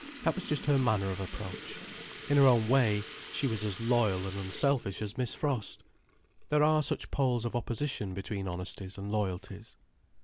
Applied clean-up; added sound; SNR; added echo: none; Sink (filling or washing) / Liquid; 16 dB; none.